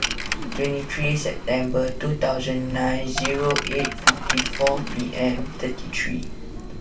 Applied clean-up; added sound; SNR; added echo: none; Coin (dropping); 2 dB; reverberation time 0.2 s.